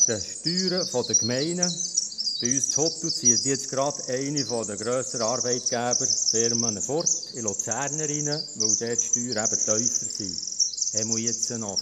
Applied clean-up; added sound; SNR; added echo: none; Bird vocalization, bird call, bird song; -3 dB; none.